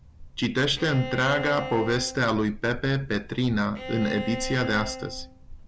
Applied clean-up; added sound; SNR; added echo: none; Bowed string instrument; 10 dB; none.